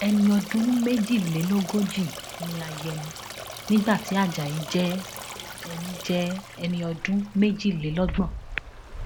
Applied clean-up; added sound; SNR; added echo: none; Stream; 12 dB; none.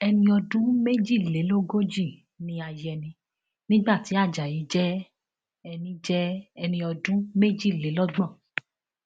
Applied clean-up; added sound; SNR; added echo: none; none; none; none.